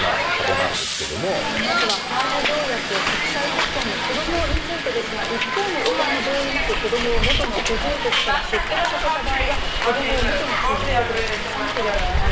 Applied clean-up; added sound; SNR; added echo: none; Hiss; -5 dB; reverberation time 2.7 s.